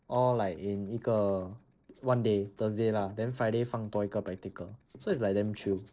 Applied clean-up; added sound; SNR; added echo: neural separator model SepFormer DNS4.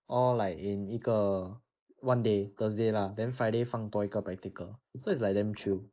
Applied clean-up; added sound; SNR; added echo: neural mask model Resemble Enhance denoiser.